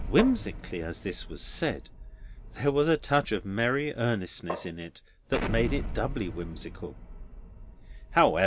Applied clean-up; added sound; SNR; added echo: none; Tap + Explosion; 9 dB; none.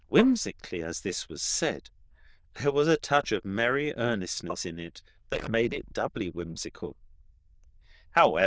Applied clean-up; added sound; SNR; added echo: neural diffusion model UNIVERSE++.